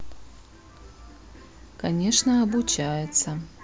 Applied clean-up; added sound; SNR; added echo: none; none; none; none.